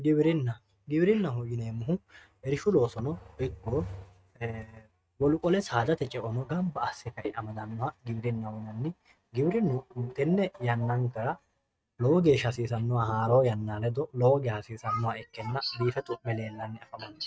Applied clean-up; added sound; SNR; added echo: neural mask model RNNoise.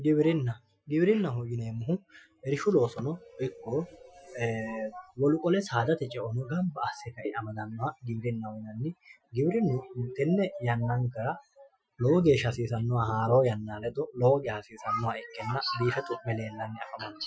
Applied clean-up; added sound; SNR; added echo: classical method Wiener filter.